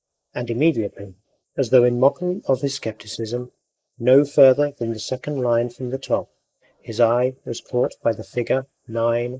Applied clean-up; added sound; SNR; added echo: neural mask model Resemble Enhance denoiser.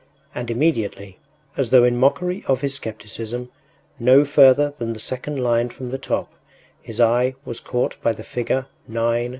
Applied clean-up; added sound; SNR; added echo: none; none; none; none.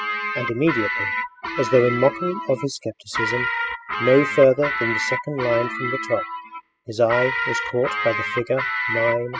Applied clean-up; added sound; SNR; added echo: classical method spectral subtraction.